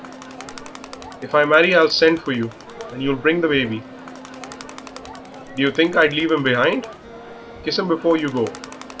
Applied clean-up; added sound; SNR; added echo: none; Wind instrument, woodwind instrument + Crowd; 16 dB; none.